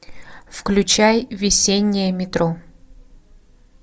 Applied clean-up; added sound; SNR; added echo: none; none; none; none.